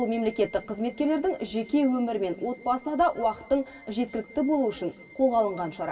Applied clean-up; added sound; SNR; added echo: none; Bowed string instrument; 18 dB; reverberation time 2.0 s.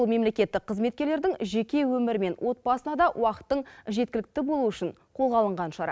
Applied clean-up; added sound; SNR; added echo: none; none; none; none.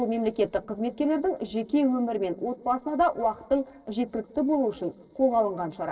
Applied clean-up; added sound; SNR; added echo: neural separator model SepFormer DNS4.